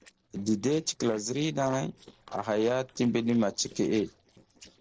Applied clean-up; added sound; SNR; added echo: neural separator model SepFormer DNS4.